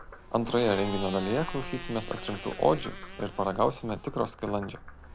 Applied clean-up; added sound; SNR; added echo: none; Frog + Motorcycle; 10 dB; none.